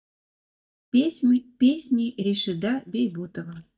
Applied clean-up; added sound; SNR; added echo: neural mask model DeepFilterNet 3.